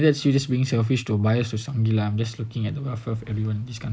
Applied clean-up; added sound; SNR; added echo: neural mask model Resemble Enhance denoiser.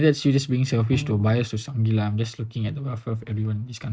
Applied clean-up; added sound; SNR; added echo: neural mask model RNNoise.